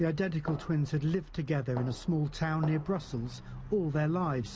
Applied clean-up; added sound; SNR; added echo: none; Fireworks; 16 dB; none.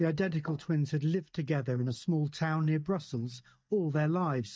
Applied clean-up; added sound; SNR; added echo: neural mask model DeepFilterNet 3.